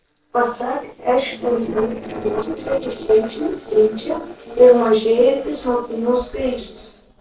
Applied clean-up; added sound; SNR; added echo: neural separator model SepFormer DNS4.